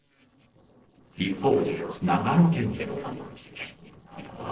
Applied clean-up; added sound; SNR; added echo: neural separator model SepFormer DNS4.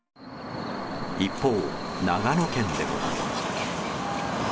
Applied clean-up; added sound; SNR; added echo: none; none; none; none.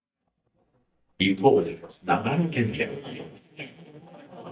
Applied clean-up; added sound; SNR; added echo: neural mask model DeepFilterNet 3.